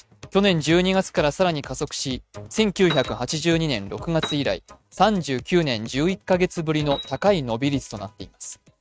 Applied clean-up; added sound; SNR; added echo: neural mask model RNNoise.